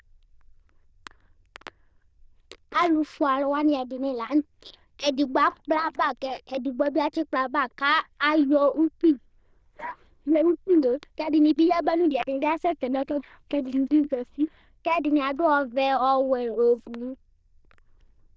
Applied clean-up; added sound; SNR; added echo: neural diffusion model UNIVERSE++.